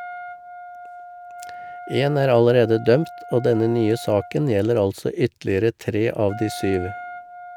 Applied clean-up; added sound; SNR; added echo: none; Wind instrument, woodwind instrument; 16 dB; none.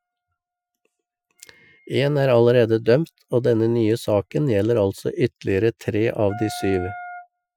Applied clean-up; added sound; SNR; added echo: classical method Wiener filter.